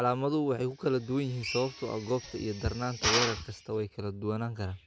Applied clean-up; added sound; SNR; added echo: none; Drill; 6 dB; none.